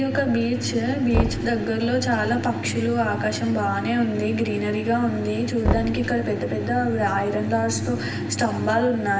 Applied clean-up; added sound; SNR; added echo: none; Knock; 8 dB; reverberation time 1.0 s.